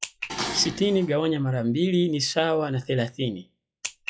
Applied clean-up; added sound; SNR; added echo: classical method log-MMSE.